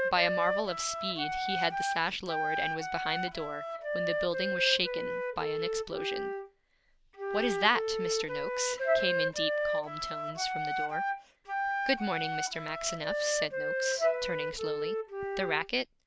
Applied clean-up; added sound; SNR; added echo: none; Wind instrument, woodwind instrument + Wind instrument, woodwind instrument; -2 dB; none.